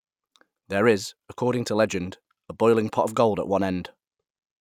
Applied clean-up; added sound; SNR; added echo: none; none; none; none.